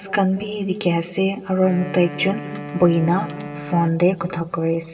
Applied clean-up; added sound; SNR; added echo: none; Wind instrument, woodwind instrument; 13 dB; reverberation time 2.8 s.